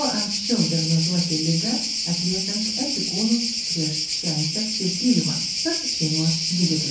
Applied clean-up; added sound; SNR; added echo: none; Cricket; 1 dB; reverberation time 0.5 s.